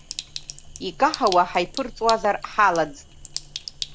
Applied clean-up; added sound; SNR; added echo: none; Sink (filling or washing); 12 dB; none.